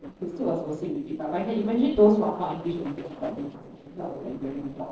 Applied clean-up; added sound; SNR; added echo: neural separator model SepFormer DNS4.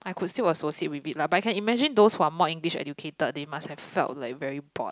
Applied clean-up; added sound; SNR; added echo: none; none; none; none.